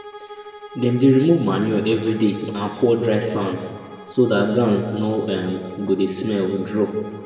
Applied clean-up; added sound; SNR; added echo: none; Bowed string instrument; 19 dB; reverberation time 1.5 s.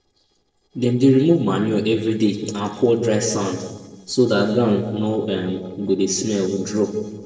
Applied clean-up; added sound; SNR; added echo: neural separator model SepFormer DNS4.